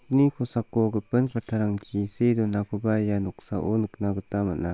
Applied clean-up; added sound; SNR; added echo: neural separator model SepFormer WHAM!.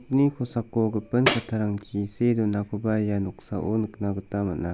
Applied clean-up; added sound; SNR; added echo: none; Tambourine; 6 dB; none.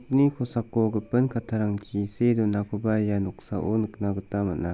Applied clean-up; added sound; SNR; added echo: none; none; none; none.